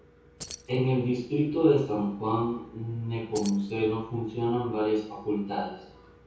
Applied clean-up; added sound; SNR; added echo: none; Keys jangling; 19 dB; reverberation time 0.6 s.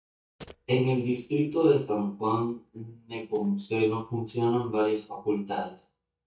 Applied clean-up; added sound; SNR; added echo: neural mask model DeepFilterNet 3.